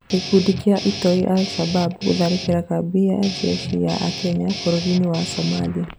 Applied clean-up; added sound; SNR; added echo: none; Guitar; 10 dB; none.